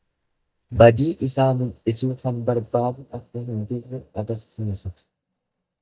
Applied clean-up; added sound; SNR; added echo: neural mask model DeepFilterNet 3.